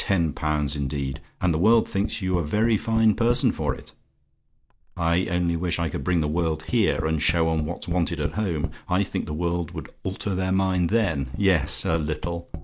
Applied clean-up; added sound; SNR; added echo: none; Tap; 13 dB; none.